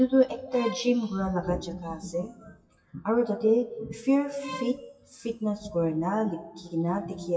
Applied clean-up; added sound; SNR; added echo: classical method WPE with log-MMSE.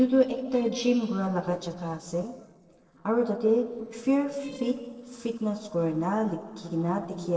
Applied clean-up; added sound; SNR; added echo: neural separator model SepFormer DNS4.